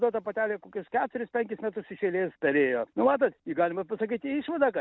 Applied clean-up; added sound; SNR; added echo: none; none; none; none.